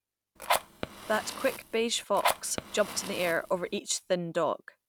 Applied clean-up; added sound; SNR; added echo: none; Fire; 4 dB; none.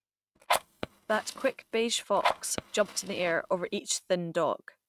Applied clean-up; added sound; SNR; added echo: neural mask model RNNoise.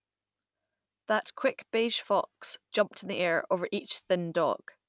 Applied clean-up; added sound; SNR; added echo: none; none; none; none.